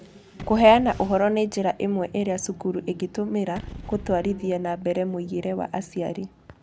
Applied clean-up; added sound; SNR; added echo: none; Gunshot, gunfire / Boom; 18 dB; none.